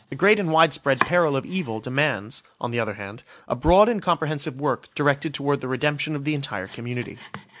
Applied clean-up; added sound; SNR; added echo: none; Domestic sounds, home sounds; 16 dB; none.